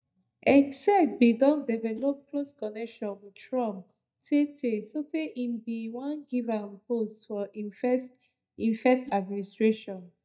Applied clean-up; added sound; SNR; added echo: neural mask model DeepFilterNet 3.